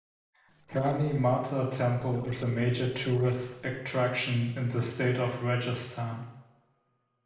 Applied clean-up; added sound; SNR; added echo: neural separator model SepFormer DNS4.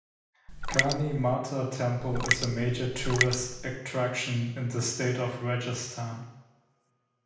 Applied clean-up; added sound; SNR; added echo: none; Raindrop; 1 dB; reverberation time 0.8 s.